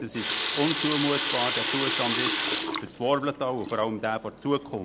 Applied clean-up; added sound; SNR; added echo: none; Water tap, faucet; -2 dB; none.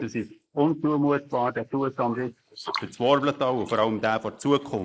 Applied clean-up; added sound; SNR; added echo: neural mask model Resemble Enhance denoiser.